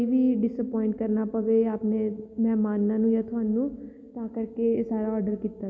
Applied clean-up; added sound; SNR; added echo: none; none; none; none.